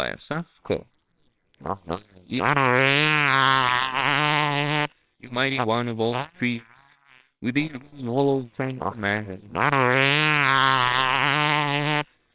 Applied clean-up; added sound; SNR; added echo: neural separator model SepFormer WHAMR!.